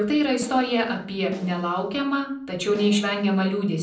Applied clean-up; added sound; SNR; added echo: neural separator model SepFormer DNS4.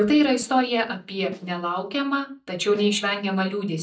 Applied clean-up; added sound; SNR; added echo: neural mask model DeepFilterNet 3.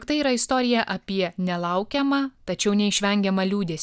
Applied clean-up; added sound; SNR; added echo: none; none; none; none.